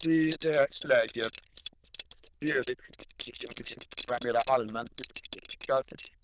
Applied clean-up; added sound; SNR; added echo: neural diffusion model UNIVERSE++.